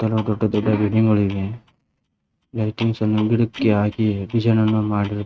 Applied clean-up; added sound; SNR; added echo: neural mask model RNNoise.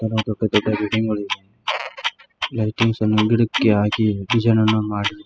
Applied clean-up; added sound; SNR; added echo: classical method spectral subtraction.